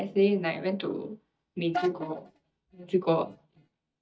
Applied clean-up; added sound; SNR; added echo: neural mask model DeepFilterNet 3.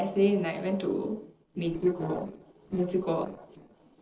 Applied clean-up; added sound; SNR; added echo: neural separator model SepFormer DNS4.